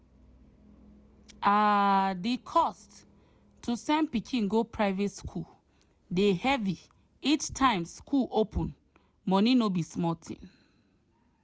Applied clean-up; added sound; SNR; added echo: none; none; none; none.